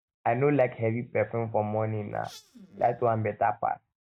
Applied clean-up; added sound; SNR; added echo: neural mask model RNNoise.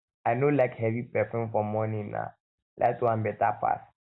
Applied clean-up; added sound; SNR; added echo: none; none; none; none.